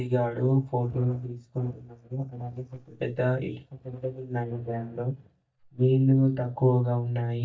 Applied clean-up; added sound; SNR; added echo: neural mask model DeepFilterNet 3.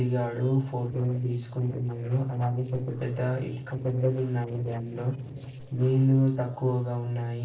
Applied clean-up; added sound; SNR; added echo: neural separator model SepFormer DNS4.